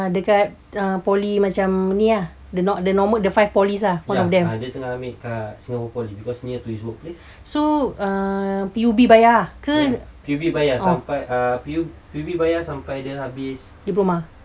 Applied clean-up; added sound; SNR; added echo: none; none; none; none.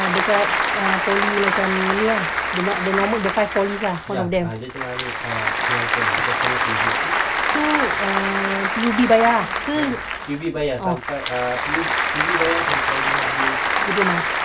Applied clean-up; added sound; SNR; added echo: none; Applause / Crowd; -2 dB; none.